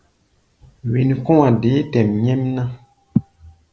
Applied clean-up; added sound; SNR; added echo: none; none; none; none.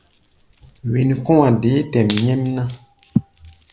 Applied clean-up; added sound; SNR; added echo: none; Wood; 15 dB; none.